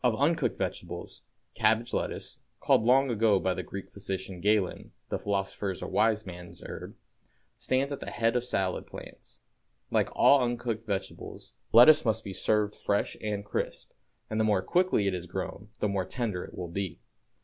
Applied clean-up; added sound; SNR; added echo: none; none; none; none.